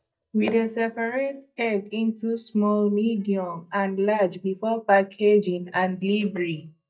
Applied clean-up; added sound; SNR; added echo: neural mask model DeepFilterNet 3.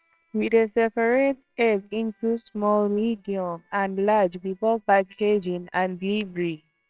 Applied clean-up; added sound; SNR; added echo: neural separator model SepFormer WHAMR!.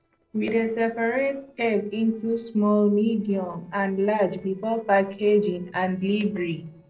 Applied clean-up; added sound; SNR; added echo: neural separator model SepFormer DNS4.